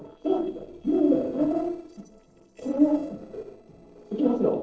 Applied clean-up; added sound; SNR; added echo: neural separator model SepFormer DNS4.